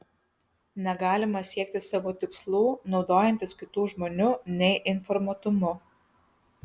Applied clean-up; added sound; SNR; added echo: none; none; none; none.